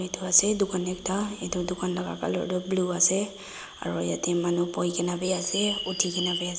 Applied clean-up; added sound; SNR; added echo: none; Bird; 6 dB; none.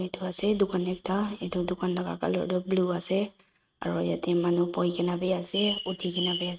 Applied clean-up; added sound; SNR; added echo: neural mask model RNNoise.